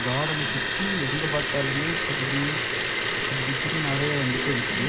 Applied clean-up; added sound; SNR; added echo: none; Liquid; -4 dB; none.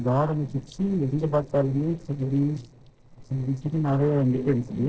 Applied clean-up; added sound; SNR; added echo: neural separator model SepFormer DNS4.